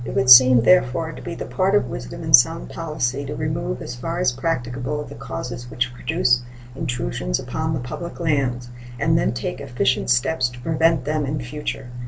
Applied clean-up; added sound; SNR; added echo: none; none; none; none.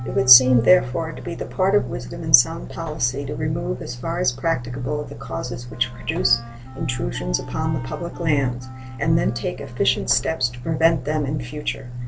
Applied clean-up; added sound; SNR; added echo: none; Subway, metro, underground + Wind instrument, woodwind instrument; 20 dB; none.